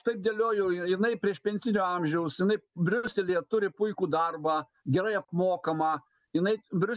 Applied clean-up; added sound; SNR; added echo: none; none; none; none.